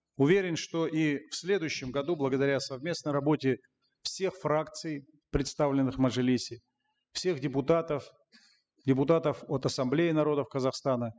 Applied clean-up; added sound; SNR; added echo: classical method spectral subtraction.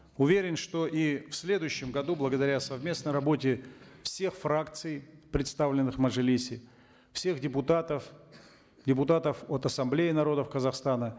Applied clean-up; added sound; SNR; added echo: none; Strum; 18 dB; none.